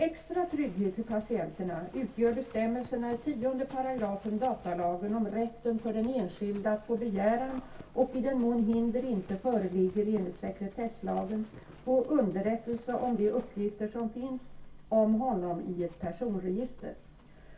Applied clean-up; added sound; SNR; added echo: none; Livestock, farm animals, working animals; 19 dB; reverberation time 0.2 s.